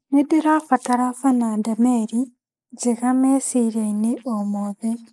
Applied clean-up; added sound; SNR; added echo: neural mask model Resemble Enhance denoiser.